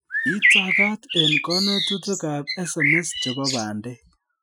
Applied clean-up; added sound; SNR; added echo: classical method Wiener filter.